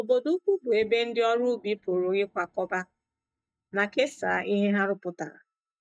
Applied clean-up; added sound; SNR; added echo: neural mask model DeepFilterNet 3.